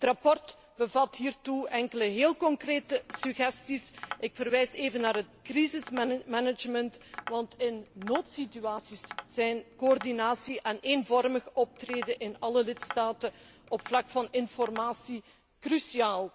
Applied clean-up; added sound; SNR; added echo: none; Tap; 16 dB; none.